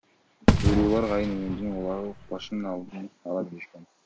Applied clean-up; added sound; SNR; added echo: none; Fireworks; -2 dB; none.